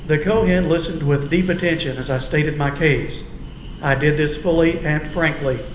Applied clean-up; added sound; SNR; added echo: none; Breathing; 11 dB; reverberation time 1.1 s.